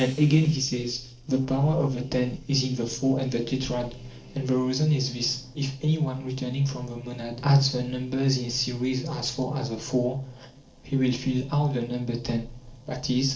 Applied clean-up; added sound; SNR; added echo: neural separator model SepFormer DNS4.